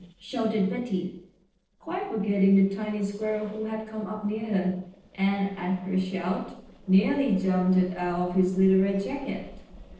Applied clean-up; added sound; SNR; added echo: neural separator model SepFormer DNS4.